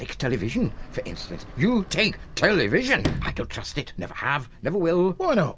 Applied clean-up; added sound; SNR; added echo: none; Sliding door; 11 dB; none.